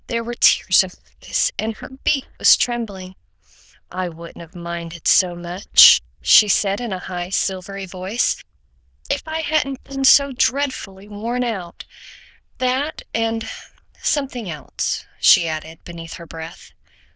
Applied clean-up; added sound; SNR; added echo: neural diffusion model UNIVERSE++.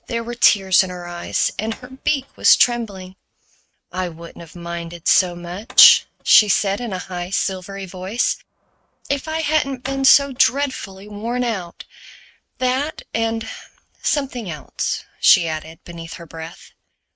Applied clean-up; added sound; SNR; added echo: neural mask model RNNoise.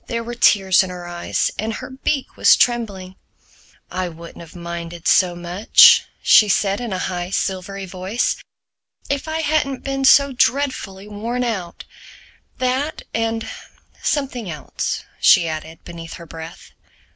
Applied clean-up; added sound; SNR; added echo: none; none; none; none.